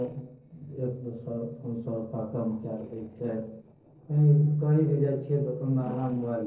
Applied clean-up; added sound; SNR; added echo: neural separator model SepFormer DNS4.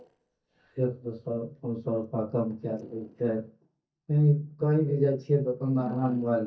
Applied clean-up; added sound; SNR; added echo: neural mask model DeepFilterNet 3.